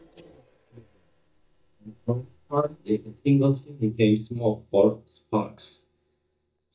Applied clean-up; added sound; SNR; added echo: neural mask model DeepFilterNet 3.